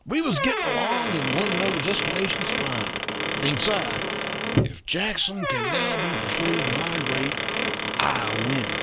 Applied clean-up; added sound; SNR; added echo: none; Squeak / Wood; -1 dB; none.